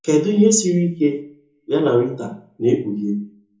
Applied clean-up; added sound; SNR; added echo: none; none; none; reverberation time 0.6 s.